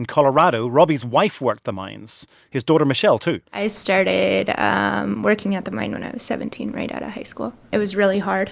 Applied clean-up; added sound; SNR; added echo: none; none; none; none.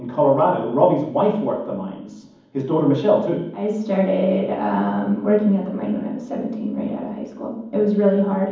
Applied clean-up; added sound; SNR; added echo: none; none; none; reverberation time 1.2 s.